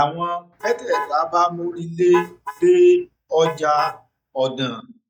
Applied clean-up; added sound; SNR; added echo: neural mask model DeepFilterNet 3.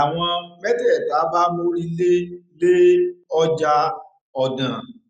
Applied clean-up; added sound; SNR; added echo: none; none; none; none.